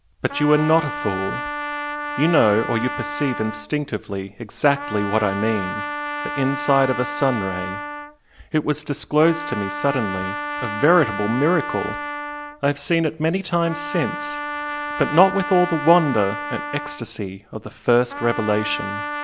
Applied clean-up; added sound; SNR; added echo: none; Trumpet; 7 dB; none.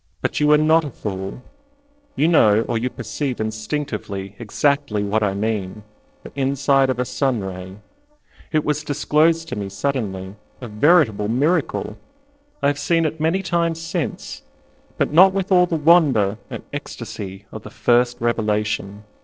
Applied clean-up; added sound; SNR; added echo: neural separator model SepFormer DNS4.